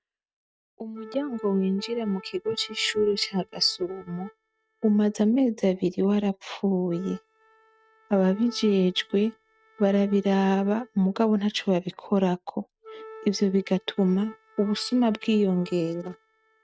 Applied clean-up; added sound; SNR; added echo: neural mask model RNNoise.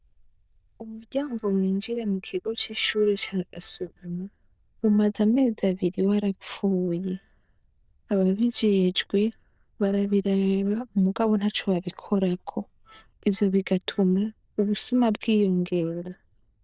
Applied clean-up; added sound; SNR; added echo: neural diffusion model UNIVERSE++.